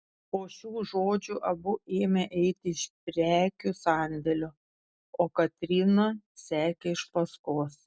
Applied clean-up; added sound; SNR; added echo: none; none; none; none.